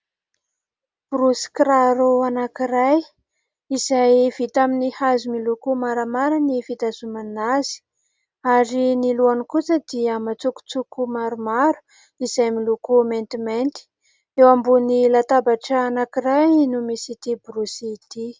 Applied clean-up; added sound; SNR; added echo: none; none; none; none.